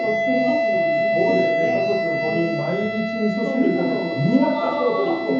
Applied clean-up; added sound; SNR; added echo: none; Wind instrument, woodwind instrument; 1 dB; reverberation time 0.7 s.